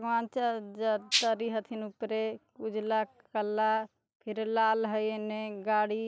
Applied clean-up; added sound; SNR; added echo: none; Rattle (instrument); -2 dB; none.